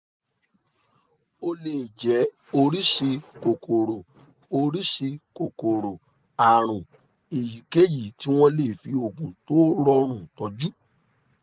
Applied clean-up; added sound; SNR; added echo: none; none; none; none.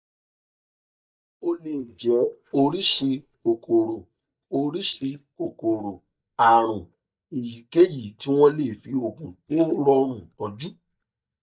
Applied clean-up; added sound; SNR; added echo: neural mask model DeepFilterNet 3.